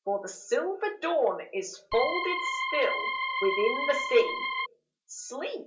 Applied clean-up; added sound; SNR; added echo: none; Organ; 1 dB; reverberation time 0.2 s.